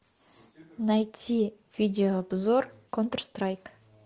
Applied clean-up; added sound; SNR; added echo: none; none; none; none.